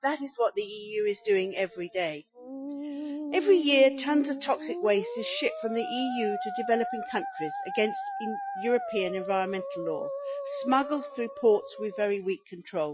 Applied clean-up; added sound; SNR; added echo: classical method Wiener filter.